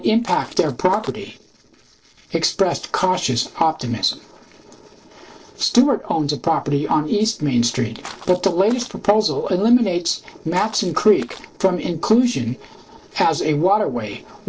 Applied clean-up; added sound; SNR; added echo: neural separator model SepFormer DNS4.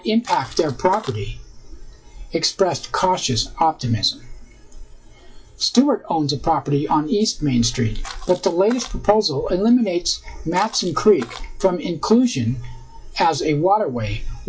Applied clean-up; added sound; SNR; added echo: classical method WPE with log-MMSE.